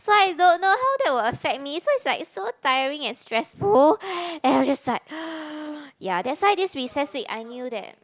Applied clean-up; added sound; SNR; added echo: none; none; none; none.